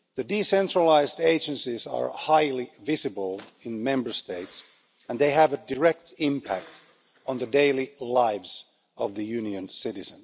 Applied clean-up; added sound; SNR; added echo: none; none; none; none.